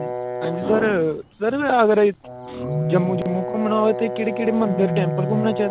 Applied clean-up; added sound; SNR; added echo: none; Wild animals + Brass instrument; 5 dB; none.